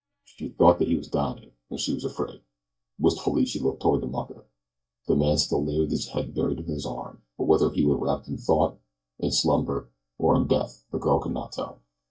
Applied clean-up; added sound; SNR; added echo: neural mask model DeepFilterNet 3.